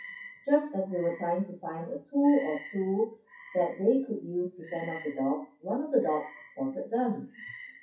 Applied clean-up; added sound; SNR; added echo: classical method WPE with log-MMSE.